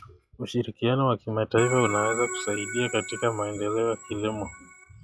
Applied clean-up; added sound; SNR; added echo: classical method log-MMSE.